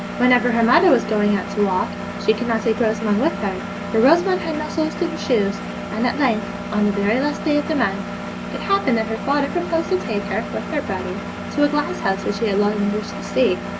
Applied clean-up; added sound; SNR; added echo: none; Engine; 7 dB; none.